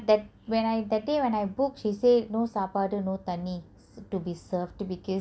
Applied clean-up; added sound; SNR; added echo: none; none; none; none.